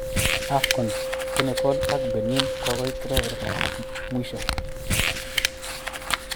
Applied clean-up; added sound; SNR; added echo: none; Crumpling, crinkling + Mallet percussion; -4 dB; none.